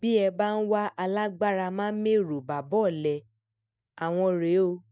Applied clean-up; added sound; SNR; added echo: neural mask model DeepFilterNet 3.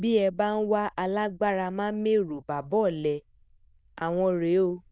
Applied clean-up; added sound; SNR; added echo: neural diffusion model UNIVERSE++.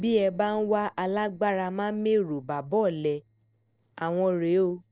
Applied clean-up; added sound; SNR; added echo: neural separator model SepFormer DNS4.